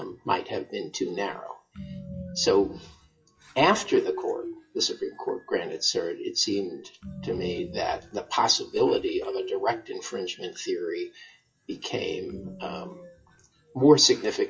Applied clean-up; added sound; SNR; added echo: classical method WPE with log-MMSE.